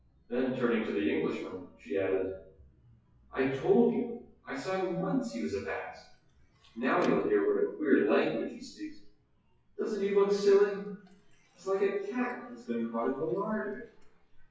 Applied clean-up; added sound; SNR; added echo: classical method WPE with log-MMSE.